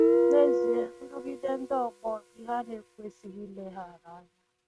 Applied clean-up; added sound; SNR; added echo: neural mask model RNNoise.